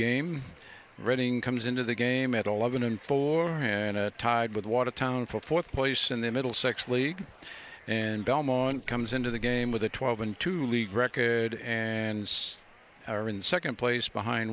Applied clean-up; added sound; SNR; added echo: neural mask model Resemble Enhance denoiser.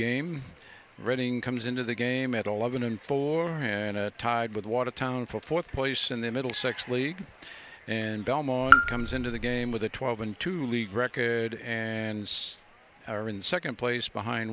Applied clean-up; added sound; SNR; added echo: none; Raindrop / Drip; -5 dB; none.